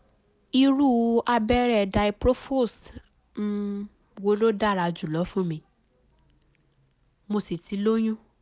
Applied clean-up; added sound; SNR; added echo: none; none; none; none.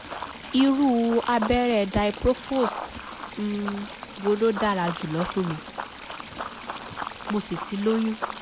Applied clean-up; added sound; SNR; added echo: none; Run + Stream / Trickle, dribble; 10 dB; none.